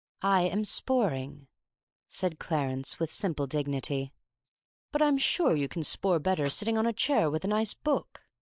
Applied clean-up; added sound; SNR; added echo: neural mask model Resemble Enhance denoiser.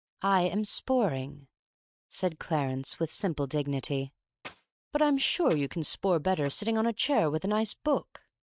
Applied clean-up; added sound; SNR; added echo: neural mask model RNNoise.